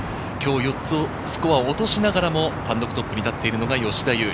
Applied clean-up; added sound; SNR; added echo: none; none; none; none.